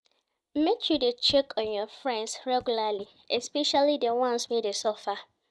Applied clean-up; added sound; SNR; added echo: neural mask model DeepFilterNet 3.